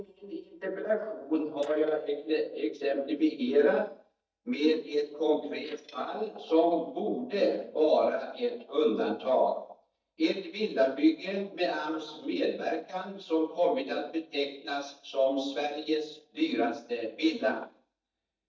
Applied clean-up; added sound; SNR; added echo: neural mask model DeepFilterNet 3.